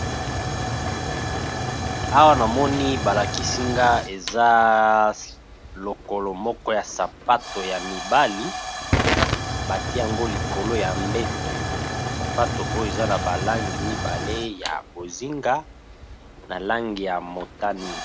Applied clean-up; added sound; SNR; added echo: none; Tick / Hiss / Explosion / Fire; 4 dB; none.